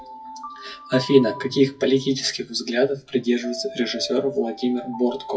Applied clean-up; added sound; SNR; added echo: classical method WPE with log-MMSE.